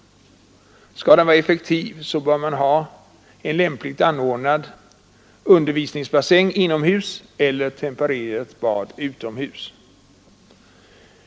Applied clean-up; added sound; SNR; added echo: none; none; none; none.